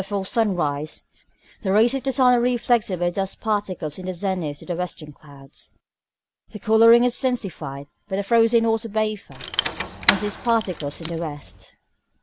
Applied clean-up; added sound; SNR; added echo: none; Rattle / Keys jangling; 6 dB; none.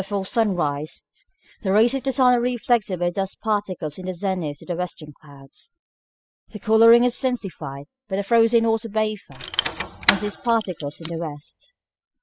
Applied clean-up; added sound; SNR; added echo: classical method spectral subtraction.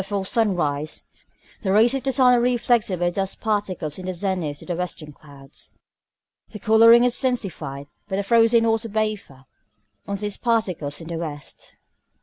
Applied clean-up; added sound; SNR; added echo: none; none; none; none.